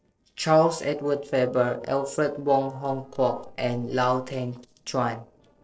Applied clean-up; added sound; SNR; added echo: neural separator model SepFormer DNS4.